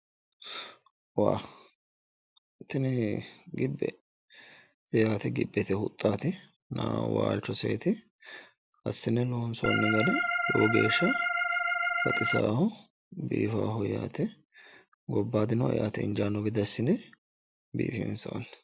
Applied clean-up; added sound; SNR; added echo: none; Organ; -2 dB; none.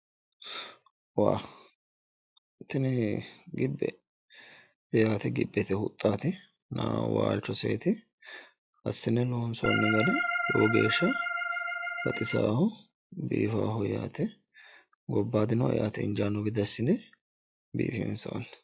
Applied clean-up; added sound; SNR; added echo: classical method log-MMSE.